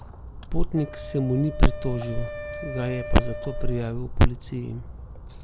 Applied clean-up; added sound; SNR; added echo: none; Splash, splatter + Wind instrument, woodwind instrument; 12 dB; none.